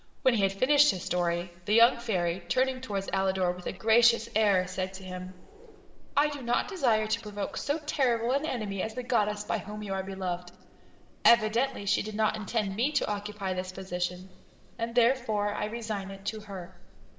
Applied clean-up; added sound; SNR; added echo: none; Wind; 19 dB; reverberation time 2.7 s.